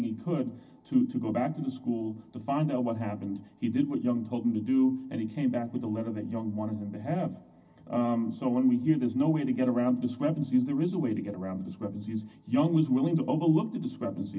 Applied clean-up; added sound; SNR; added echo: none; none; none; reverberation time 0.4 s.